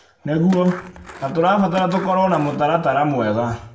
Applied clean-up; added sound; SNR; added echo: none; Skateboard; 18 dB; reverberation time 0.5 s.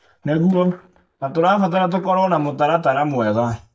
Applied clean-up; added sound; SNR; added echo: neural mask model DeepFilterNet 3.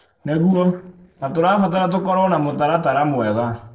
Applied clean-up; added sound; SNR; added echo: neural separator model SepFormer DNS4.